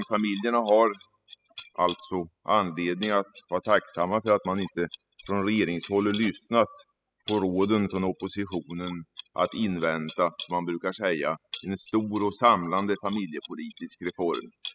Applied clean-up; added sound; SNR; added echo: classical method spectral subtraction.